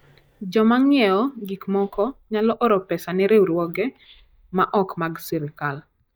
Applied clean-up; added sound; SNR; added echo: neural mask model DeepFilterNet 3.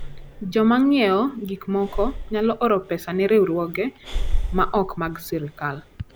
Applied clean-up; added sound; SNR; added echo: none; Breathing; 7 dB; none.